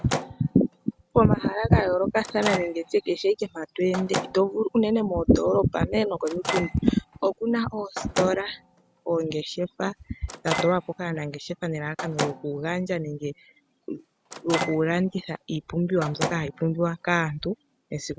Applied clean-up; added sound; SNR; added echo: none; Microwave oven; 11 dB; none.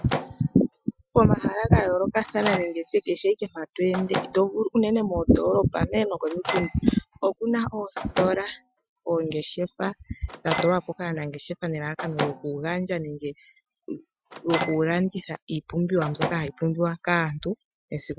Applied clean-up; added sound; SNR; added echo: classical method Wiener filter.